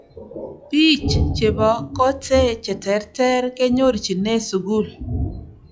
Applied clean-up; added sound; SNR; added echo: classical method log-MMSE.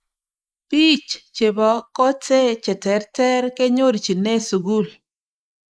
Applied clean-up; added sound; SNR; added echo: neural mask model Resemble Enhance denoiser.